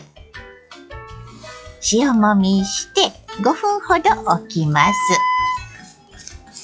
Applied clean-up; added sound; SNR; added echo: classical method log-MMSE.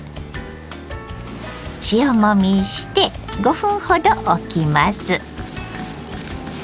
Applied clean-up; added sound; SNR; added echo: none; none; none; none.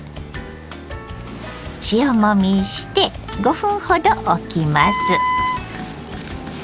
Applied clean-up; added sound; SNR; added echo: none; Wind instrument, woodwind instrument; 2 dB; none.